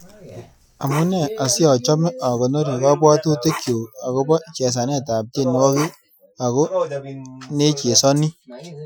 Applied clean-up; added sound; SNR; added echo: classical method Wiener filter.